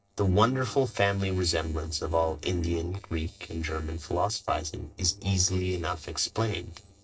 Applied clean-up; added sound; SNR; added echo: neural separator model SepFormer DNS4.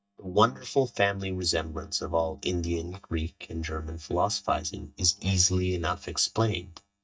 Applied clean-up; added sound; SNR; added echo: neural mask model DeepFilterNet 3.